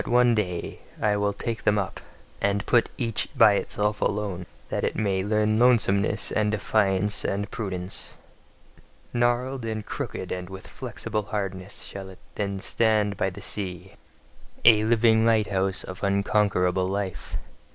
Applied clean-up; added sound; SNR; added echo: none; none; none; none.